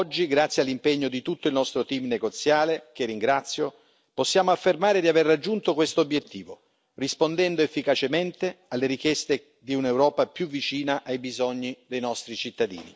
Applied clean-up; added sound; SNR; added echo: none; none; none; none.